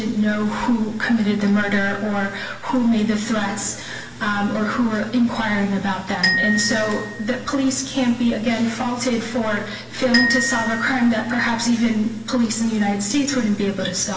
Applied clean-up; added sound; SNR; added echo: none; Glockenspiel; 7 dB; reverberation time 1.2 s.